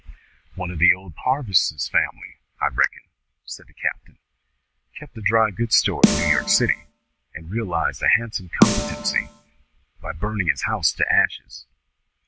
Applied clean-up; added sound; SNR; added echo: none; Snare drum; 0 dB; none.